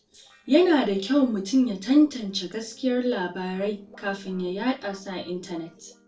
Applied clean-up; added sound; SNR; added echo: neural separator model SepFormer DNS4.